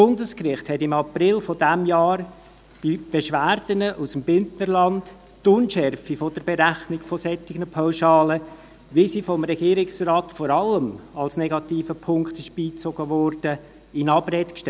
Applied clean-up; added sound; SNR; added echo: none; none; none; none.